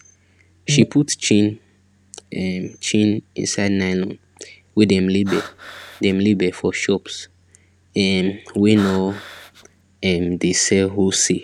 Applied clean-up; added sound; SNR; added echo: none; Breathing; 15 dB; none.